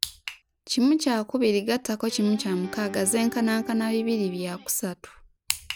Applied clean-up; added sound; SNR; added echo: none; Guitar; 15 dB; none.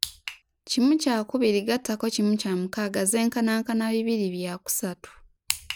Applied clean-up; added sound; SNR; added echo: none; none; none; none.